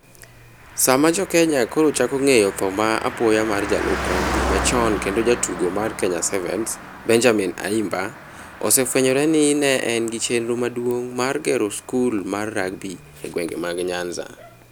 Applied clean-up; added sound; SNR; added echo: none; Car passing by; 11 dB; none.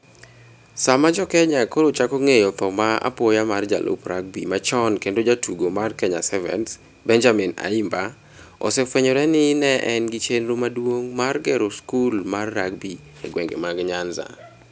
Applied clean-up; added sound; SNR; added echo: none; none; none; none.